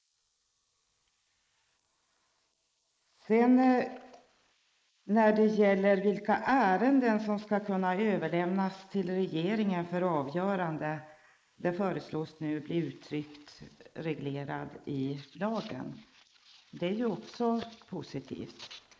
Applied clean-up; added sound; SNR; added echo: neural mask model Resemble Enhance denoiser.